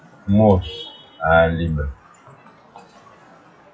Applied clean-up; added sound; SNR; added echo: classical method WPE with log-MMSE.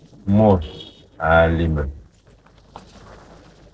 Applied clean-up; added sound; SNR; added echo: neural separator model SepFormer DNS4.